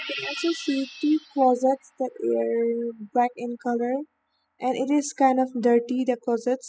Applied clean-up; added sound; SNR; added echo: classical method spectral subtraction.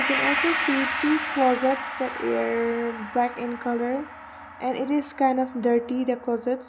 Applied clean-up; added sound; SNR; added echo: none; Gong; 6 dB; none.